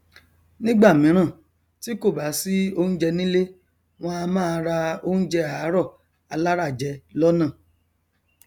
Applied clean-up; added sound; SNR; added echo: none; none; none; none.